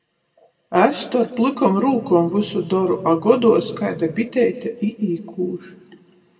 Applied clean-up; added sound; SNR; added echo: none; Engine; 18 dB; reverberation time 1.2 s.